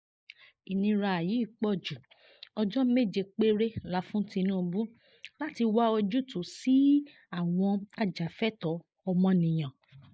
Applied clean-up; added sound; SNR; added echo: neural mask model Resemble Enhance denoiser.